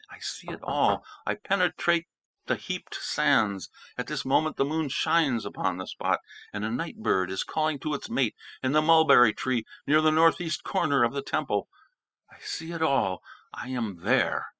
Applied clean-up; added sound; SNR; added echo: classical method spectral subtraction.